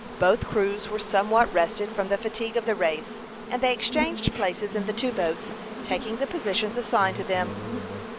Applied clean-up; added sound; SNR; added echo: none; Insect; 9 dB; none.